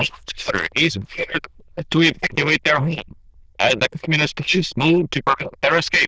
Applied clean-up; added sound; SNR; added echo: neural diffusion model UNIVERSE++.